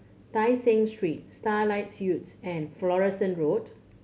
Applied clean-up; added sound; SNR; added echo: none; none; none; none.